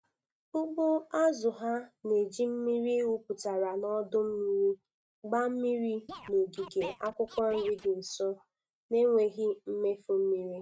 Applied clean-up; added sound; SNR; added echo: neural mask model RNNoise.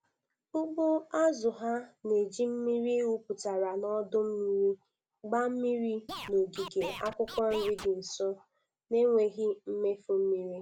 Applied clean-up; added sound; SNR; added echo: none; Scratching (performance technique); 12 dB; none.